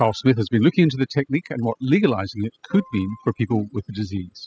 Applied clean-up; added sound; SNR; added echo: classical method spectral subtraction.